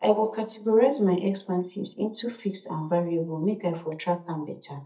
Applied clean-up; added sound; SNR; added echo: neural mask model DeepFilterNet 3.